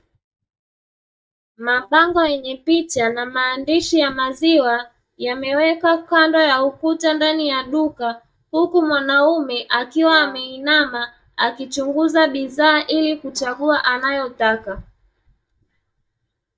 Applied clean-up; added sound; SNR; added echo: neural mask model DeepFilterNet 3.